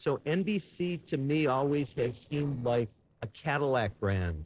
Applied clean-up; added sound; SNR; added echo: neural separator model SepFormer DNS4.